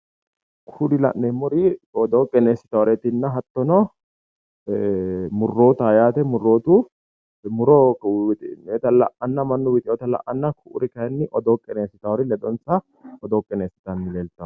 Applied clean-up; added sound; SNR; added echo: none; none; none; none.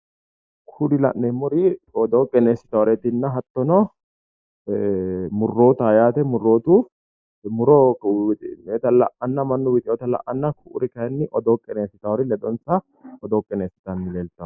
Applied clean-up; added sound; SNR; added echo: neural mask model Resemble Enhance denoiser.